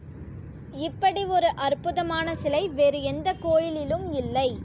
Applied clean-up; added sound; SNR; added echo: none; none; none; none.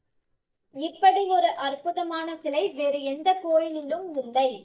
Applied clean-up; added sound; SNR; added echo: neural mask model DeepFilterNet 3.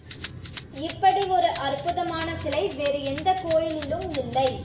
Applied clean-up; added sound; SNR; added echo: none; Rattle (instrument); 18 dB; reverberation time 0.6 s.